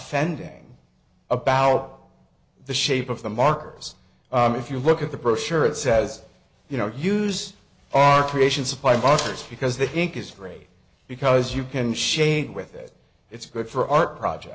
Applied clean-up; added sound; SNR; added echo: none; none; none; none.